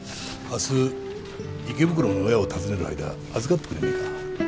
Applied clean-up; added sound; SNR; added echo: none; none; none; none.